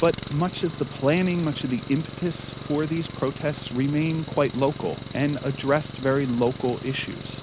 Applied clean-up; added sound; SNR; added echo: none; Engine; 11 dB; none.